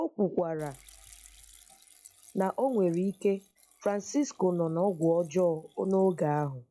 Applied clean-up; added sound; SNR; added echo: classical method log-MMSE.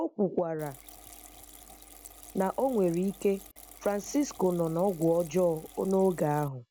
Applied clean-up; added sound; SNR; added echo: none; Liquid; 20 dB; none.